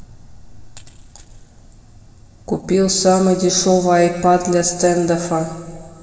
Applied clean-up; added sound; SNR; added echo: none; none; none; reverberation time 2.7 s.